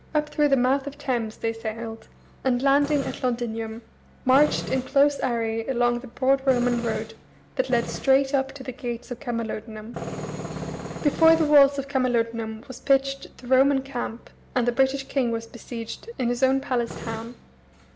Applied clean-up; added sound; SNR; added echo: none; Tools; 15 dB; none.